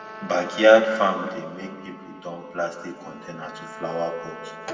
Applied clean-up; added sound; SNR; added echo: none; Trumpet; 16 dB; reverberation time 1.5 s.